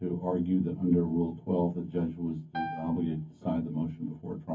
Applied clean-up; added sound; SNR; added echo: none; Piano; 11 dB; reverberation time 0.3 s.